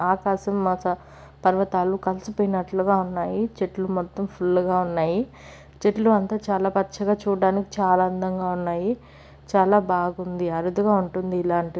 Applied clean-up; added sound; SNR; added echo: none; none; none; none.